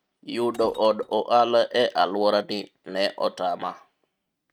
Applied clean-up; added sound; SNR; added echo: neural mask model RNNoise.